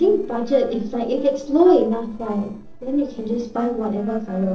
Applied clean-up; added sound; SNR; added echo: neural separator model SepFormer DNS4.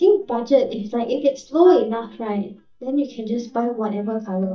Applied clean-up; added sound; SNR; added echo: neural mask model DeepFilterNet 3.